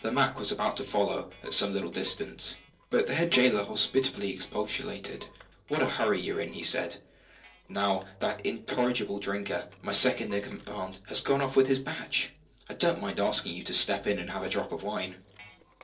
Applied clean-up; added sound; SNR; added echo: neural separator model SepFormer DNS4.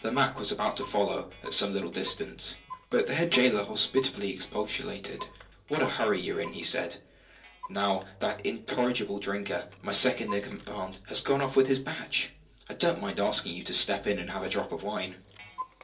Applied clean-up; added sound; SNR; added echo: none; Clock; 18 dB; reverberation time 0.3 s.